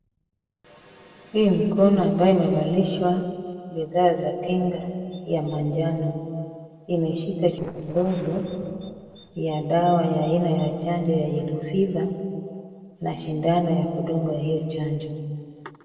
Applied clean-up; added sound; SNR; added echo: neural separator model SepFormer DNS4.